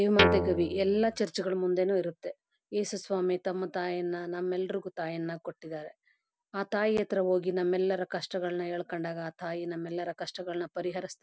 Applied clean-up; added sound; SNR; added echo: none; Guitar; -3 dB; none.